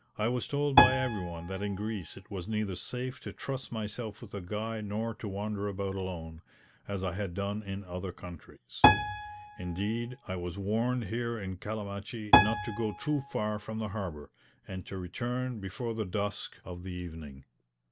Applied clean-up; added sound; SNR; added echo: none; Piano; -2 dB; none.